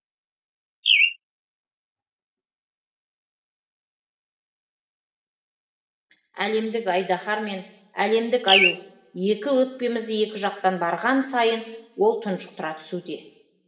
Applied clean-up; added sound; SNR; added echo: none; Bird; -3 dB; reverberation time 1.1 s.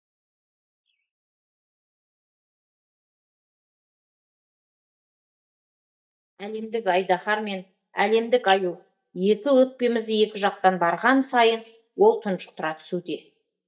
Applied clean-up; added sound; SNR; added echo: neural mask model DeepFilterNet 3.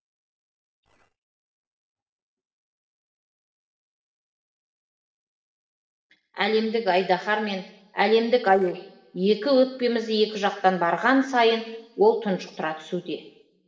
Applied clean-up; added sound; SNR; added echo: neural separator model SepFormer DNS4.